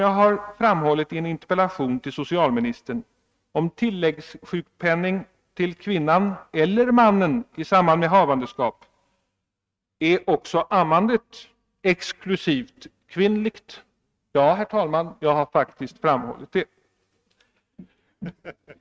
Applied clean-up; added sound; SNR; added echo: neural mask model RNNoise.